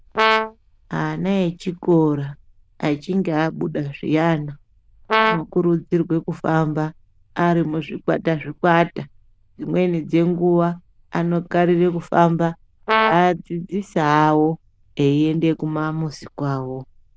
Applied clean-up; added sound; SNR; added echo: neural diffusion model UNIVERSE++.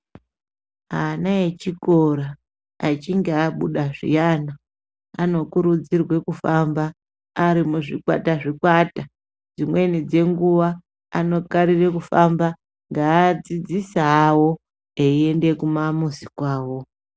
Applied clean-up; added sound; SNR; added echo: none; none; none; none.